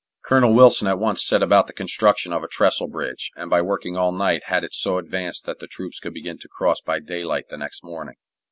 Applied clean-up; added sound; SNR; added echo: none; none; none; none.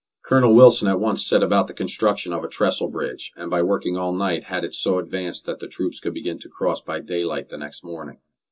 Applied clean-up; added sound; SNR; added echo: none; none; none; reverberation time 0.2 s.